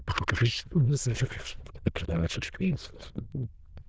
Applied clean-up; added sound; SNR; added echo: neural diffusion model UNIVERSE++.